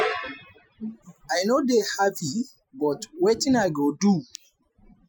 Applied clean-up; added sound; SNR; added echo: classical method Wiener filter.